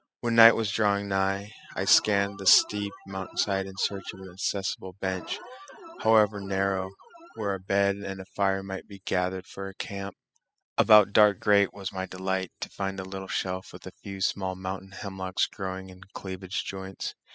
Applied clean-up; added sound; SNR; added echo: classical method spectral subtraction.